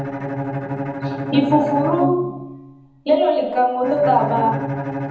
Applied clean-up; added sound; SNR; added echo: none; Bowed string instrument; 5 dB; reverberation time 1.1 s.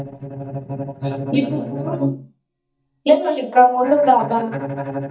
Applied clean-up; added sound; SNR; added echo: neural mask model DeepFilterNet 3.